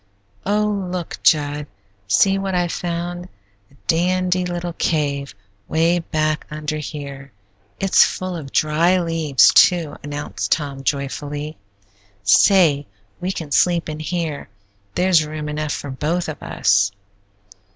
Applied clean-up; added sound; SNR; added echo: none; none; none; none.